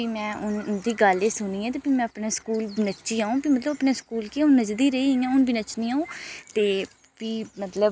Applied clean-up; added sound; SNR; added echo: none; none; none; none.